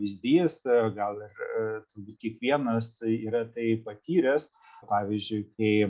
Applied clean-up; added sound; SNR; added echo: none; none; none; none.